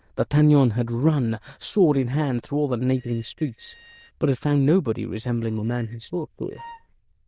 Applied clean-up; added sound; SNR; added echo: neural diffusion model UNIVERSE++.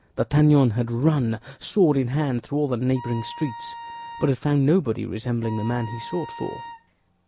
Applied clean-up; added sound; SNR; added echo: none; Wind instrument, woodwind instrument; 14 dB; none.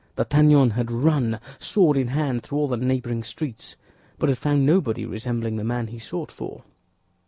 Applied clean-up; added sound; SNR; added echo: none; none; none; none.